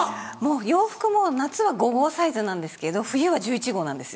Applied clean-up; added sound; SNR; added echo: none; none; none; none.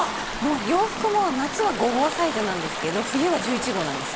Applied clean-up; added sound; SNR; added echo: none; Stream / Ocean; 5 dB; none.